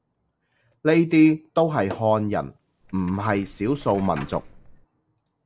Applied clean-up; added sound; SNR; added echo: none; Coin (dropping) + Tap / Hammer; 18 dB; none.